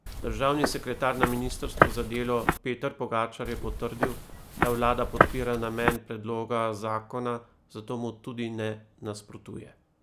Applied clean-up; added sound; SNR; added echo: none; Walk, footsteps; -2 dB; none.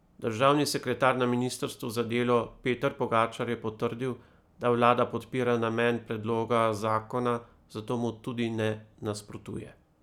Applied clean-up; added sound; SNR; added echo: none; none; none; none.